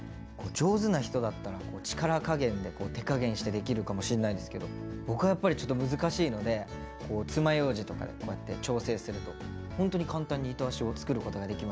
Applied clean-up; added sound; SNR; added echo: none; none; none; none.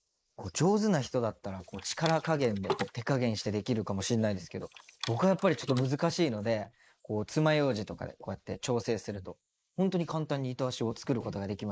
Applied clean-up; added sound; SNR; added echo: neural mask model Resemble Enhance denoiser.